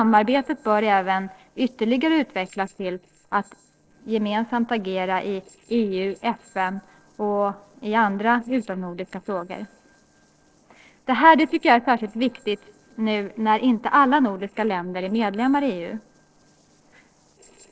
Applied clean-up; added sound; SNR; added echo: neural separator model SepFormer DNS4.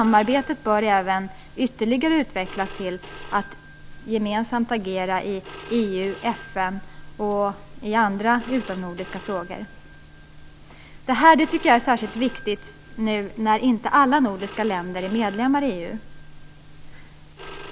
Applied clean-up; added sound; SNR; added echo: none; Livestock, farm animals, working animals + Telephone; 14 dB; none.